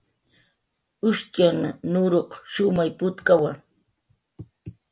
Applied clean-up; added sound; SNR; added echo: none; none; none; none.